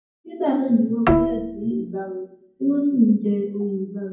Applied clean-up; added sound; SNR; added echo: none; Bowed string instrument; 2 dB; reverberation time 0.9 s.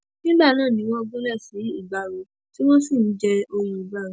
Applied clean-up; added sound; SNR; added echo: none; none; none; none.